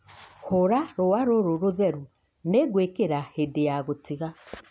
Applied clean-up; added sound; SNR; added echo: none; none; none; none.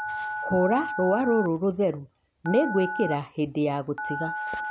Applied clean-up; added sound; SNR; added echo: none; Telephone; 7 dB; none.